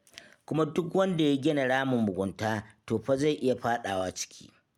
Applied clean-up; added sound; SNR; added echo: none; none; none; none.